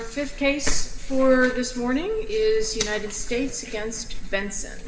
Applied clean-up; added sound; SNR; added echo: none; none; none; reverberation time 2.8 s.